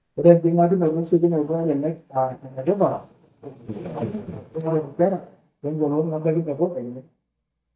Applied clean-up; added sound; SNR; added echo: neural mask model DeepFilterNet 3.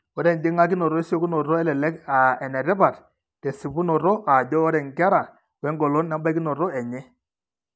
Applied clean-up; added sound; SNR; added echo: none; none; none; none.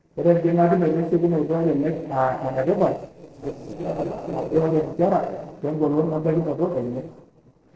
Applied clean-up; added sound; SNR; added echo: neural separator model SepFormer DNS4.